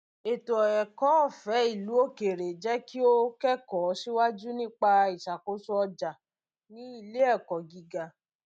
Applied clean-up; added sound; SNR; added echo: none; none; none; none.